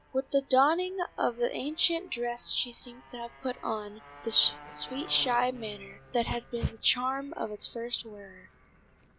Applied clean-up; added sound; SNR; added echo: none; Motorcycle + Dog; 15 dB; none.